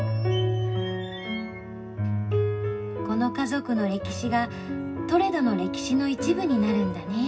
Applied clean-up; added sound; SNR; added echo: none; none; none; reverberation time 0.4 s.